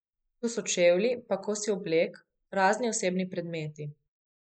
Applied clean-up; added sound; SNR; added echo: neural mask model Resemble Enhance denoiser.